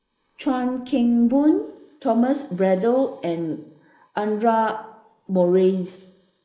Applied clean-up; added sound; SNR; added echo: neural mask model Resemble Enhance denoiser.